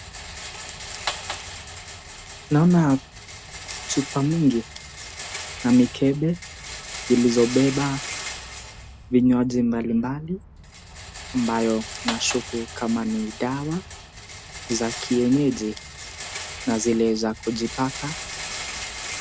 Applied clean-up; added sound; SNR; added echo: none; Rattle; 11 dB; none.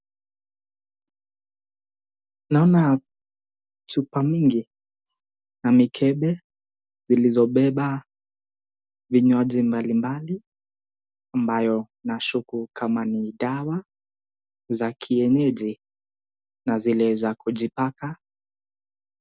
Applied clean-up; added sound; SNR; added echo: none; none; none; none.